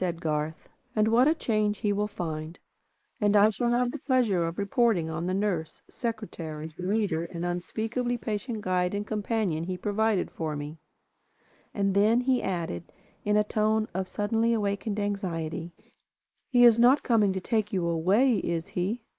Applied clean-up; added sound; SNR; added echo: neural mask model Resemble Enhance denoiser.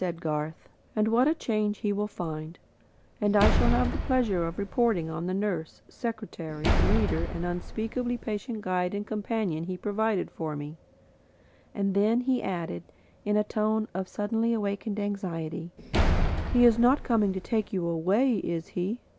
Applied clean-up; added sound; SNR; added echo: none; Slam; 0 dB; none.